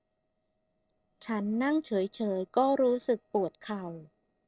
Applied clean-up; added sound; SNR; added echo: neural separator model SepFormer DNS4.